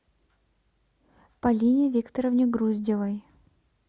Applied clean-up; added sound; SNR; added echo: none; none; none; none.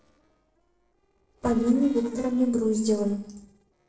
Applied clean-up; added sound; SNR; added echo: neural separator model SepFormer DNS4.